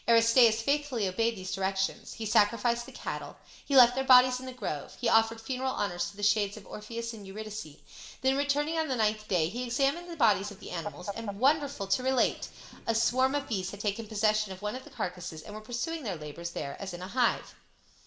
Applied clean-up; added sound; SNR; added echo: none; Fowl; 14 dB; reverberation time 0.6 s.